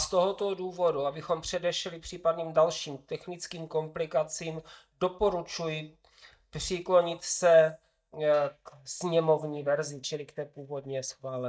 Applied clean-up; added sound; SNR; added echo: neural mask model DeepFilterNet 3.